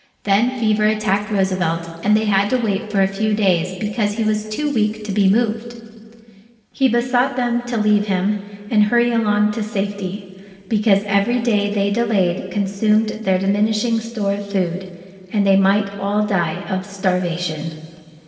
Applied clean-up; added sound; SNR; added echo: none; none; none; reverberation time 2.3 s.